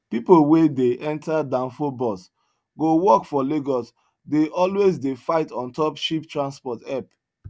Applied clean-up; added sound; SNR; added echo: none; none; none; none.